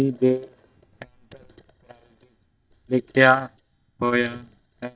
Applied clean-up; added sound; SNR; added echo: neural mask model DeepFilterNet 3.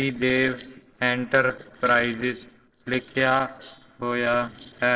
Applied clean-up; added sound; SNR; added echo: neural separator model SepFormer DNS4.